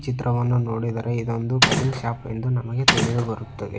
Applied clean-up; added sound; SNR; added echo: none; Mechanisms; -1 dB; none.